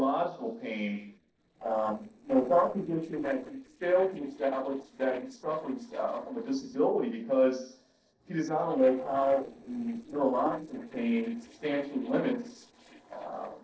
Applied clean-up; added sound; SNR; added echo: neural separator model SepFormer DNS4.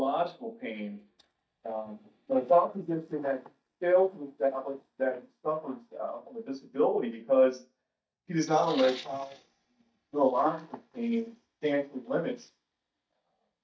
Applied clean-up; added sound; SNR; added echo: neural mask model DeepFilterNet 3.